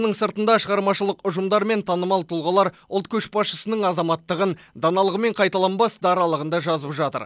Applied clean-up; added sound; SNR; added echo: none; none; none; none.